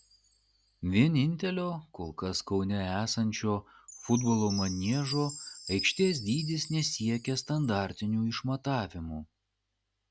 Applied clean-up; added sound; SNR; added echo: none; Chime; 16 dB; none.